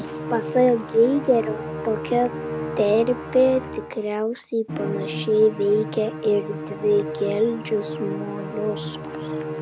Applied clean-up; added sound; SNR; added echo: none; Musical instrument; 8 dB; none.